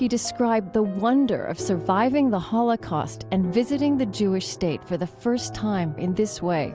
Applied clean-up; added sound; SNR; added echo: none; none; none; none.